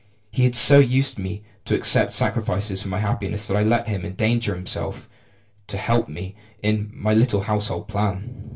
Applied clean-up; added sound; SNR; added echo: none; none; none; reverberation time 0.2 s.